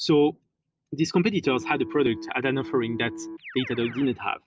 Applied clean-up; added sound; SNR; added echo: none; Keyboard (musical); 14 dB; none.